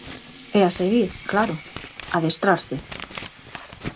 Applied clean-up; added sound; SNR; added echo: none; Sink (filling or washing) / Water tap, faucet + Scissors; 14 dB; none.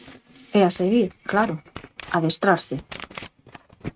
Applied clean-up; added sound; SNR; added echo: neural mask model RNNoise.